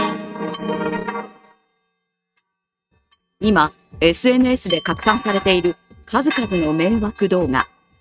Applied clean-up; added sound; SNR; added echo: neural mask model RNNoise.